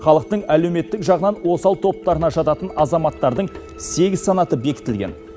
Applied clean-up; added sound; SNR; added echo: none; none; none; none.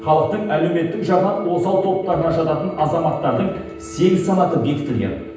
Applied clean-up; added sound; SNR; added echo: none; none; none; reverberation time 0.9 s.